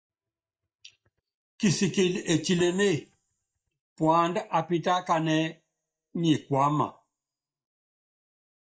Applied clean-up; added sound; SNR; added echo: neural mask model DeepFilterNet 3.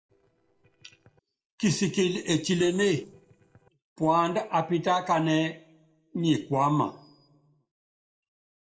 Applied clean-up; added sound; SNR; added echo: neural separator model SepFormer DNS4.